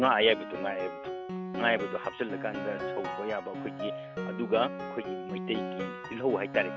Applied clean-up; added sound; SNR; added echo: none; Piano; 5 dB; none.